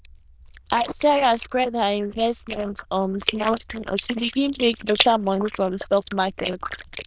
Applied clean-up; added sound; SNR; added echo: neural diffusion model UNIVERSE++.